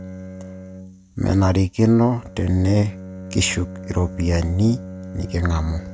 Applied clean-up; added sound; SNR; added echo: none; Bowed string instrument; 14 dB; none.